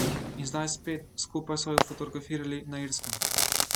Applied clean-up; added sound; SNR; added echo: none; Crackle / Fireworks; -2 dB; none.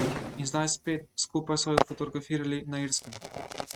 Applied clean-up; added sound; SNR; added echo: neural mask model RNNoise.